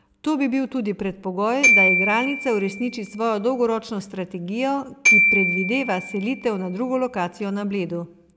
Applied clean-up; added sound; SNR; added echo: none; Glockenspiel; -1 dB; none.